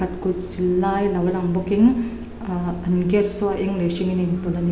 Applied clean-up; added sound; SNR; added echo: none; none; none; none.